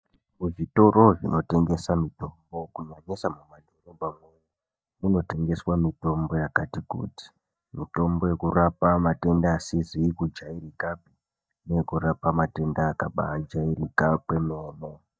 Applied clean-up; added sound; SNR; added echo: neural mask model DeepFilterNet 3.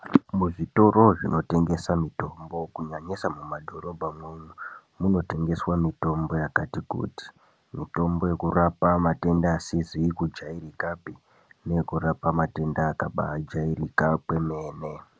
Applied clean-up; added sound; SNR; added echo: none; none; none; none.